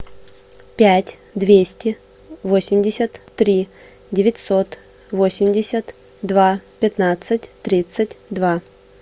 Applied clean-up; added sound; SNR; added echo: none; none; none; none.